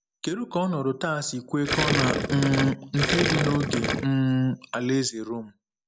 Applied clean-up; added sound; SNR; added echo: none; Gurgling; 0 dB; none.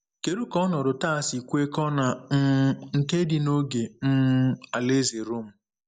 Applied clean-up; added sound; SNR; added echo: none; none; none; none.